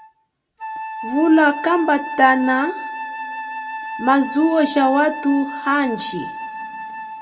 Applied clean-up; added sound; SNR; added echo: none; Wind instrument, woodwind instrument; 10 dB; reverberation time 1.4 s.